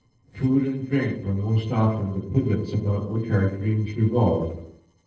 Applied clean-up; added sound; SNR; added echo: neural separator model SepFormer DNS4.